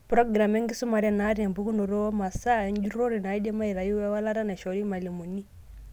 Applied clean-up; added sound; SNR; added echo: none; none; none; none.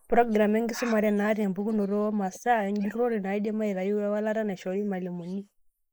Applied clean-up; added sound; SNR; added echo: neural mask model Resemble Enhance denoiser.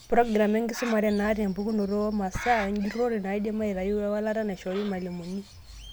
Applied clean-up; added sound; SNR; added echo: none; Bird; 17 dB; none.